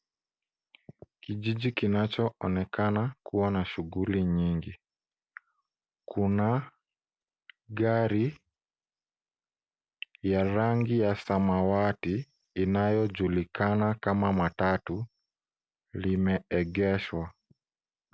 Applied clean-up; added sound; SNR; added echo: none; none; none; none.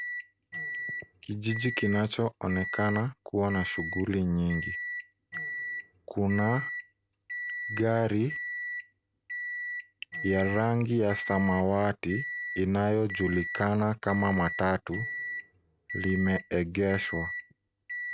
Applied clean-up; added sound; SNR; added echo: none; Microwave oven; 8 dB; none.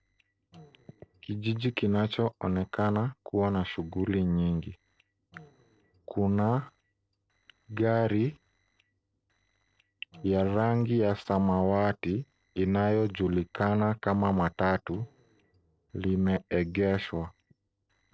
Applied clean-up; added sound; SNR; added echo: neural separator model SepFormer DNS4.